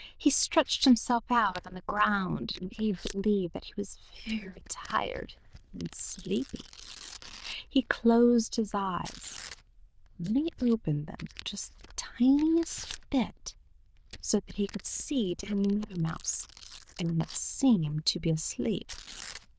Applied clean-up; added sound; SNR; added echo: neural diffusion model UNIVERSE++.